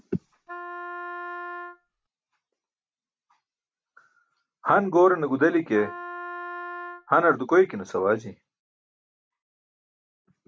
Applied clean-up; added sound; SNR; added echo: none; Wind instrument, woodwind instrument; 10 dB; none.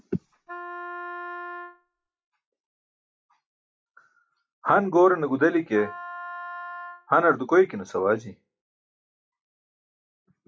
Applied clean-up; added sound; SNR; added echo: classical method log-MMSE.